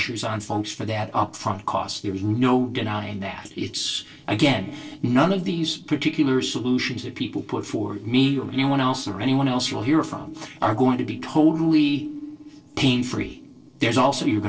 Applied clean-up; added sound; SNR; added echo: neural separator model SepFormer DNS4.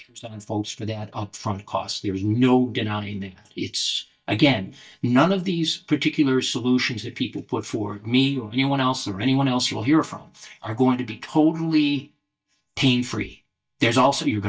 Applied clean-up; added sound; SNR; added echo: neural mask model DeepFilterNet 3.